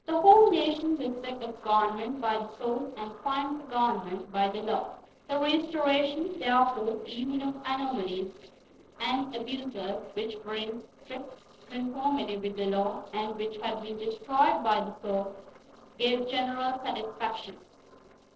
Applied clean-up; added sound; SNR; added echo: neural separator model SepFormer DNS4.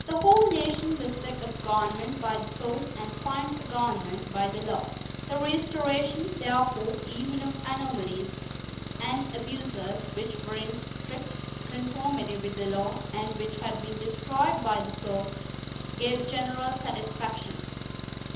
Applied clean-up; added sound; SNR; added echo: none; Engine; 6 dB; reverberation time 0.8 s.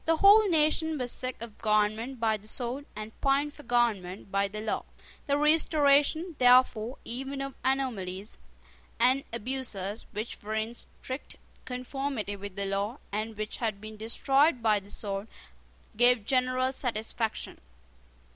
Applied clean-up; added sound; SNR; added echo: none; none; none; none.